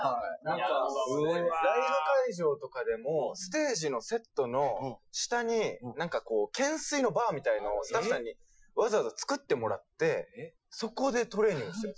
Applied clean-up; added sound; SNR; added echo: classical method Wiener filter.